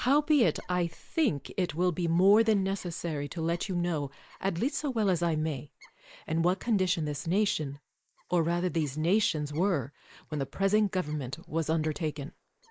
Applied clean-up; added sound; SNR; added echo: neural mask model Resemble Enhance denoiser.